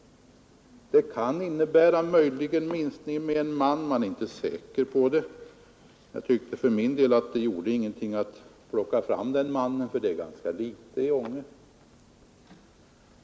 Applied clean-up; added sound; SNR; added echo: none; none; none; none.